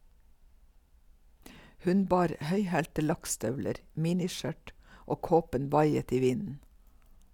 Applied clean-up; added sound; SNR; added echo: none; none; none; none.